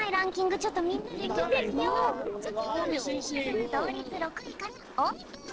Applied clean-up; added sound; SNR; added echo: neural separator model SepFormer DNS4.